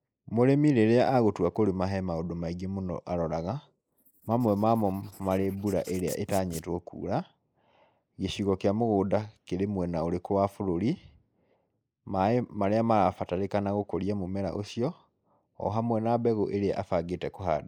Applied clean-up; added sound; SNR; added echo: neural mask model Resemble Enhance denoiser.